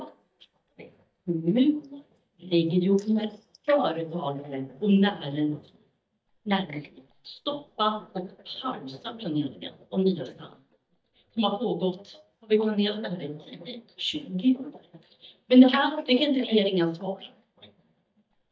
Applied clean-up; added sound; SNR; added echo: neural mask model DeepFilterNet 3.